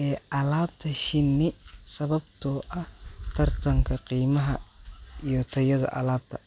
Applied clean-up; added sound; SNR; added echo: none; none; none; none.